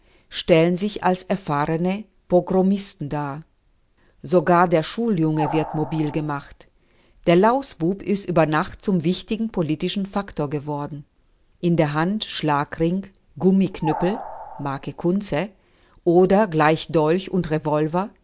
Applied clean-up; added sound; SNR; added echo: none; Animal; 10 dB; none.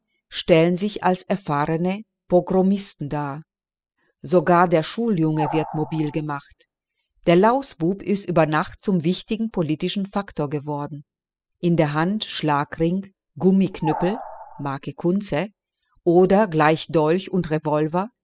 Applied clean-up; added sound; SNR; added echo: classical method spectral subtraction.